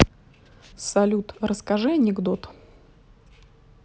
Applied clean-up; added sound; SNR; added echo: none; none; none; none.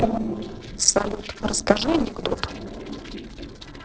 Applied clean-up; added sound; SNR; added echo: neural separator model SepFormer DNS4.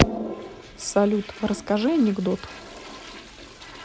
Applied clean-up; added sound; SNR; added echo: none; Toilet flush; 12 dB; none.